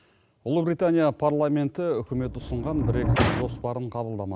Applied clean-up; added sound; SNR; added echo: none; Sliding door; 2 dB; none.